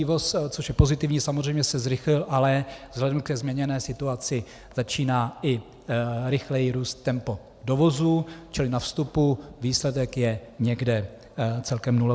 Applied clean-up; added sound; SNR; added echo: none; none; none; none.